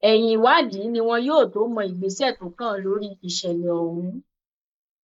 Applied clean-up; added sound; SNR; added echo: neural mask model Resemble Enhance denoiser.